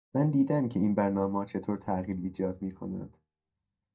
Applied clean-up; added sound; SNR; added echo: neural mask model DeepFilterNet 3.